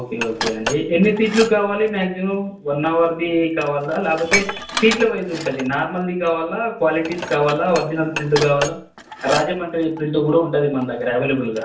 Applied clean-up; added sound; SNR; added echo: none; Dishes, pots, and pans; 10 dB; reverberation time 0.4 s.